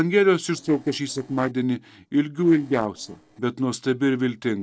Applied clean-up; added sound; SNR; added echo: neural separator model SepFormer DNS4.